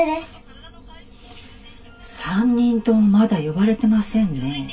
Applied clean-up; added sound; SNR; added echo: none; none; none; reverberation time 0.1 s.